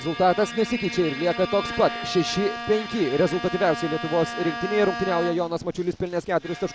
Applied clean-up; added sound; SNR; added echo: none; Bowed string instrument; 9 dB; none.